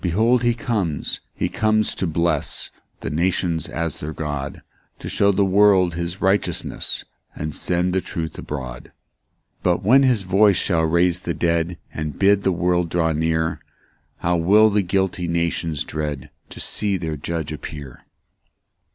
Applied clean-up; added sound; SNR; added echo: none; none; none; none.